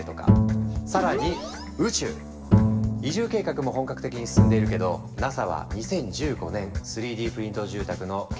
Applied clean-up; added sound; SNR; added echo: none; Bowed string instrument; -4 dB; reverberation time 2.0 s.